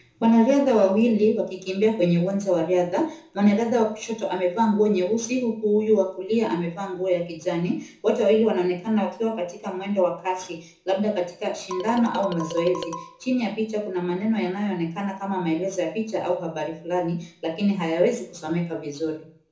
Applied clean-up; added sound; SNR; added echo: none; Marimba, xylophone; 12 dB; reverberation time 0.5 s.